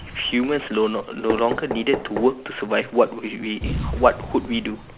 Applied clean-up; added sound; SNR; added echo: none; Boom + Knock; 9 dB; none.